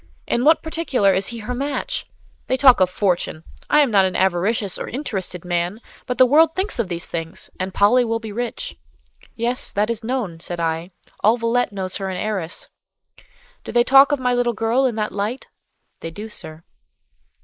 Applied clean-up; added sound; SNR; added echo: neural mask model Resemble Enhance denoiser.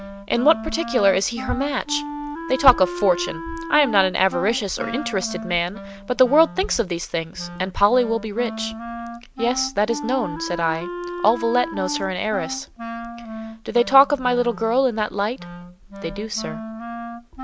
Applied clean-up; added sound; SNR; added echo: none; Wind instrument, woodwind instrument; 10 dB; none.